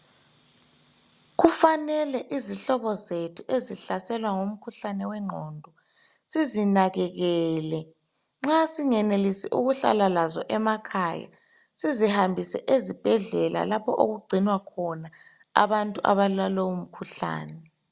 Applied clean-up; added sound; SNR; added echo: none; none; none; none.